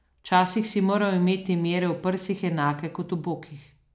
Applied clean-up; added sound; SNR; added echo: none; none; none; none.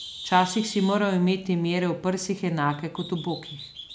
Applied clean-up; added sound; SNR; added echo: none; Bird; 17 dB; none.